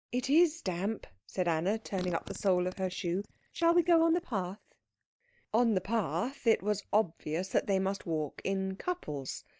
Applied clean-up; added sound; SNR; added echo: neural mask model DeepFilterNet 3.